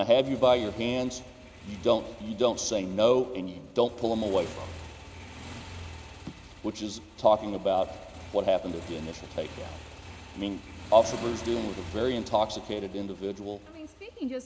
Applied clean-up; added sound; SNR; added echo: none; Motorcycle; 16 dB; none.